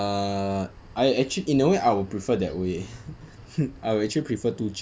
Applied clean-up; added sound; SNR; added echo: none; none; none; none.